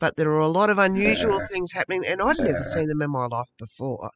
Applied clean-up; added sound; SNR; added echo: classical method spectral subtraction.